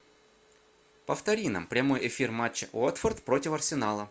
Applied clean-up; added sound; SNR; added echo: none; none; none; none.